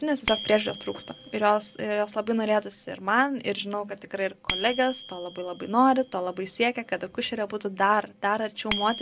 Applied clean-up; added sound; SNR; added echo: none; Bicycle bell; 13 dB; none.